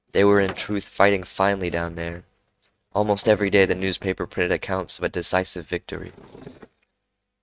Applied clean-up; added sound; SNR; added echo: neural mask model RNNoise.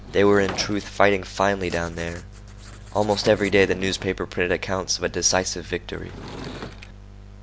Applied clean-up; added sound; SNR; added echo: none; Writing + Sliding door / Wood; 17 dB; none.